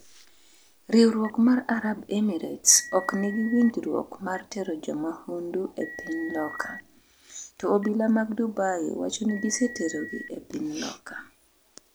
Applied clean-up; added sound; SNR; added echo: none; Telephone; 17 dB; none.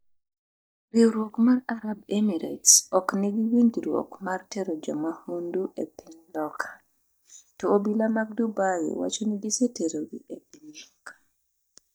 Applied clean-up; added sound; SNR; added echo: neural mask model DeepFilterNet 3.